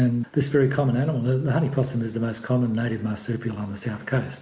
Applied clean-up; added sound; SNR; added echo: none; none; none; none.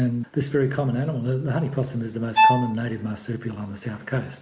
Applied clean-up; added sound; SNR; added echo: none; Bowed string instrument; -3 dB; none.